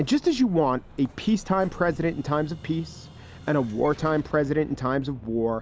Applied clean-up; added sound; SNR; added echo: none; Explosion; 19 dB; none.